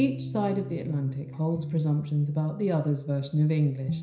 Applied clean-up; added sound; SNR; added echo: none; none; none; reverberation time 0.5 s.